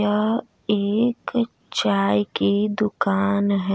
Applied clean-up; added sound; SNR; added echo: none; none; none; none.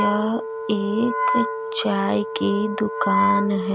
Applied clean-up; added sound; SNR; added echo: none; Wind instrument, woodwind instrument; 2 dB; none.